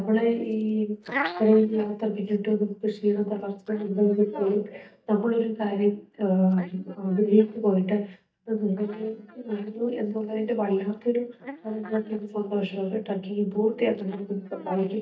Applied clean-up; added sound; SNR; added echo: neural mask model DeepFilterNet 3.